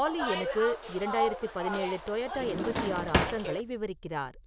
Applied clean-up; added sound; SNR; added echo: none; Drawer open or close + Bus; 0 dB; none.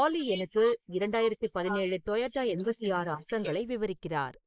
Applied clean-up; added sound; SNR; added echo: neural mask model Resemble Enhance denoiser.